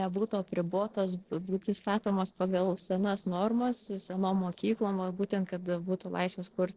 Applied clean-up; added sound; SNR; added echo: neural separator model SepFormer DNS4.